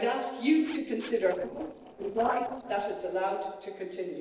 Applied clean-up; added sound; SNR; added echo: neural separator model SepFormer DNS4.